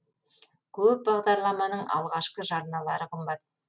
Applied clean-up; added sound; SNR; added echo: none; none; none; none.